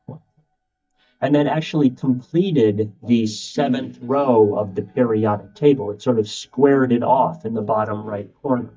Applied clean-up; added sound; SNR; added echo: neural mask model DeepFilterNet 3.